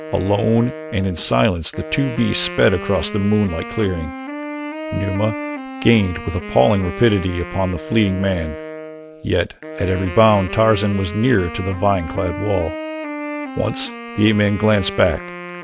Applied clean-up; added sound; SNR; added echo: none; Wind instrument, woodwind instrument; 10 dB; none.